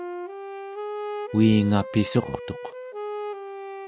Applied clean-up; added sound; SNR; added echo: none; Wind instrument, woodwind instrument; 8 dB; none.